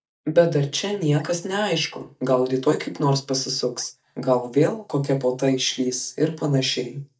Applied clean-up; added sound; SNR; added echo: neural mask model DeepFilterNet 3.